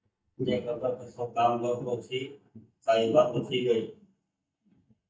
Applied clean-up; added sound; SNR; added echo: neural mask model DeepFilterNet 3.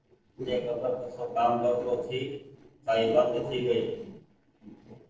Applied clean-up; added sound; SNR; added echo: neural separator model SepFormer DNS4.